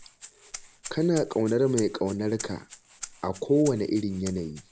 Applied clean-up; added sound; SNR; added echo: none; Rattle (instrument); 8 dB; none.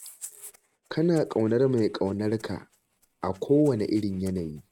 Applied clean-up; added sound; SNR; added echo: neural mask model RNNoise.